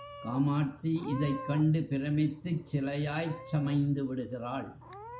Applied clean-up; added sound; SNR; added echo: none; Meow / Purr; 16 dB; none.